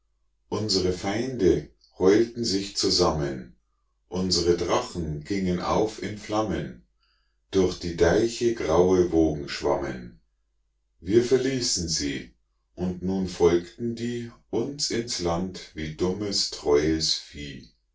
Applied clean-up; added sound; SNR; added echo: none; none; none; reverberation time 0.2 s.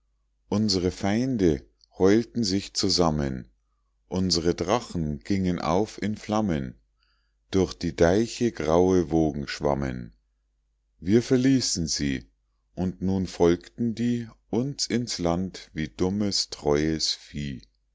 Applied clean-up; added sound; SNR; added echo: none; none; none; none.